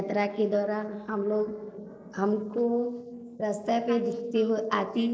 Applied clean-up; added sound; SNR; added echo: neural mask model Resemble Enhance denoiser.